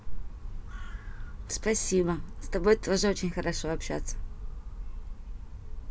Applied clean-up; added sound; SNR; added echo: none; none; none; none.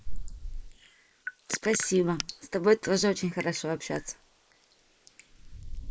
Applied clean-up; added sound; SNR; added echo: neural mask model Resemble Enhance denoiser.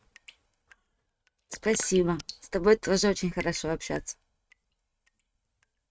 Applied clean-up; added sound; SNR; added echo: neural mask model RNNoise.